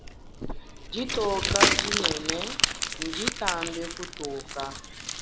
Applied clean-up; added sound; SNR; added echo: none; Crumpling, crinkling + Bicycle; -5 dB; none.